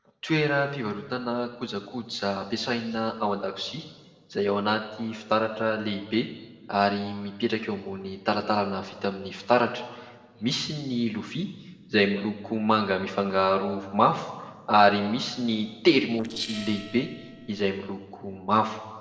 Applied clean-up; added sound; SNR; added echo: neural separator model SepFormer DNS4.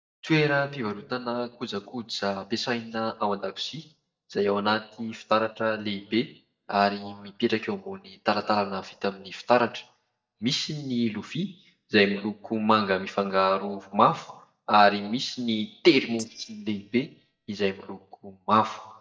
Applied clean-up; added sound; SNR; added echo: neural mask model DeepFilterNet 3.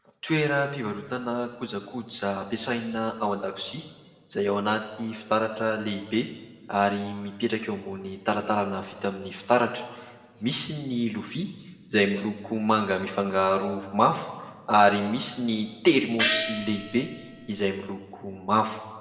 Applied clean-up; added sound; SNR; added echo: none; Gong; 3 dB; reverberation time 1.2 s.